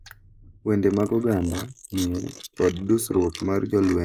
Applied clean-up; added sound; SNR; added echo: neural mask model Resemble Enhance denoiser.